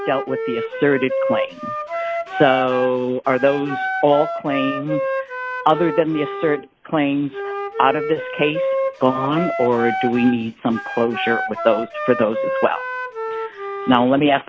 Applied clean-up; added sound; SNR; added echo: none; Wind instrument, woodwind instrument; 5 dB; none.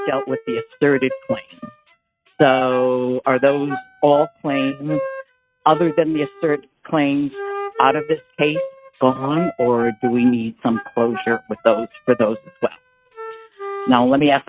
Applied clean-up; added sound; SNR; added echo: neural mask model RNNoise.